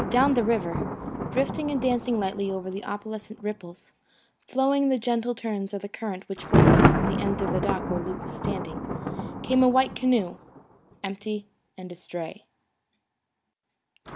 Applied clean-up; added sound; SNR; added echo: none; Thunder; 1 dB; none.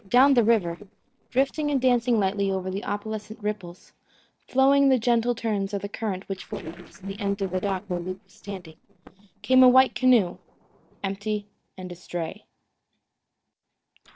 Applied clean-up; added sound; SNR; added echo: neural separator model SepFormer DNS4.